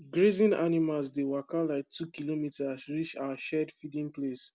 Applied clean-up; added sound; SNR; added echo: none; none; none; none.